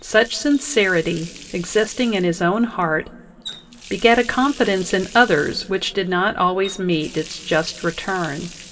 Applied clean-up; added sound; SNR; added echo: none; Water tap, faucet; 20 dB; reverberation time 1.9 s.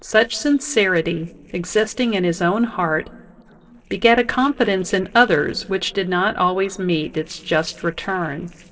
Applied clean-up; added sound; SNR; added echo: neural separator model SepFormer DNS4.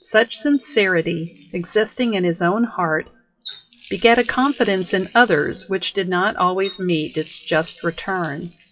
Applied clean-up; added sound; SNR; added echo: classical method WPE with log-MMSE.